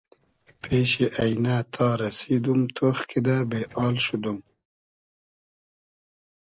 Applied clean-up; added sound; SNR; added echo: neural separator model SepFormer DNS4.